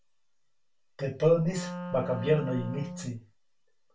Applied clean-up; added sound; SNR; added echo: none; Wind instrument, woodwind instrument; 8 dB; reverberation time 0.2 s.